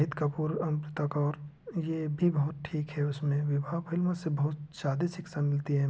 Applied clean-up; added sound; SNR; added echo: none; none; none; none.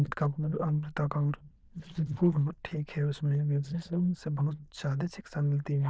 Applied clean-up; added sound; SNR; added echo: neural diffusion model UNIVERSE++.